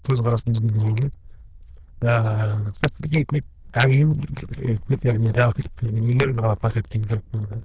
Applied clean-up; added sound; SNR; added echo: neural diffusion model UNIVERSE++.